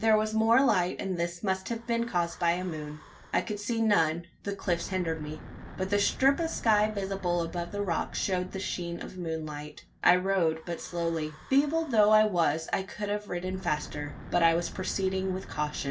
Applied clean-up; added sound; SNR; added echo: none; Wind / Breathing; 17 dB; reverberation time 0.2 s.